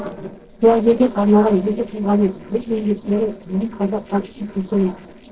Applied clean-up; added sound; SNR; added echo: neural separator model SepFormer DNS4.